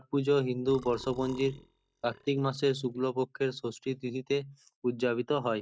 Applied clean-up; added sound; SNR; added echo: neural mask model DeepFilterNet 3.